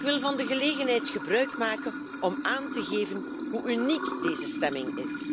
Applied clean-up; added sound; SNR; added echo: none; Sink (filling or washing) / Water; 5 dB; none.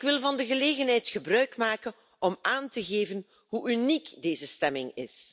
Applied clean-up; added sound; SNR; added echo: none; none; none; none.